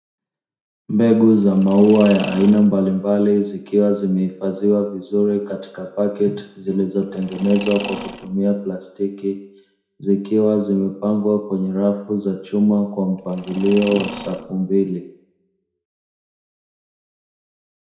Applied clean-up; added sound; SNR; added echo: none; Mechanisms; 14 dB; reverberation time 0.6 s.